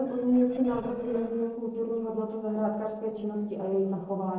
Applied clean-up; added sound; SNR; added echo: neural separator model SepFormer DNS4.